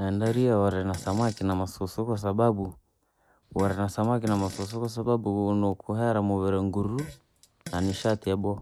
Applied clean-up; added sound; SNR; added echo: none; Fart; 18 dB; none.